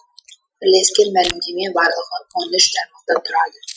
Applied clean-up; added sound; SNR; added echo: classical method Wiener filter.